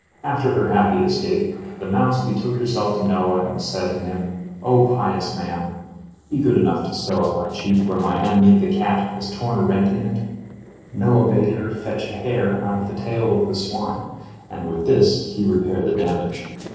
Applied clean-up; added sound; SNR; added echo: neural separator model SepFormer DNS4.